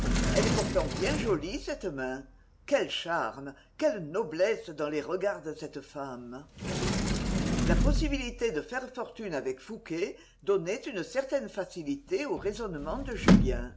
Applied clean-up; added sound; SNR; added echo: none; Sliding door; -1 dB; none.